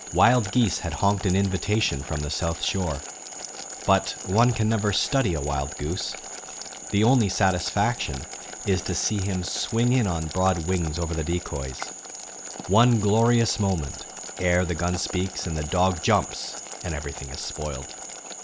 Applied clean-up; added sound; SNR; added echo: none; Frog + Boiling; 12 dB; none.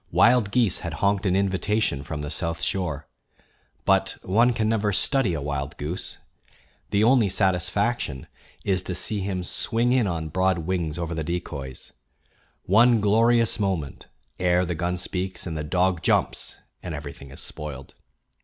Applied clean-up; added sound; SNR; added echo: none; none; none; none.